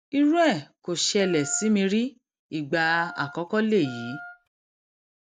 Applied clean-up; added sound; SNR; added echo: none; Wind instrument, woodwind instrument; 17 dB; none.